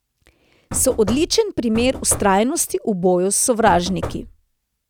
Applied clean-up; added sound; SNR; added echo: none; Knock / Wood; 11 dB; none.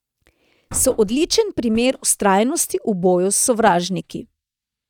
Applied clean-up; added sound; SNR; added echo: neural mask model DeepFilterNet 3.